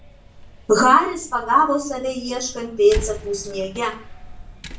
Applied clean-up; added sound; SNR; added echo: none; Slam; 14 dB; reverberation time 0.3 s.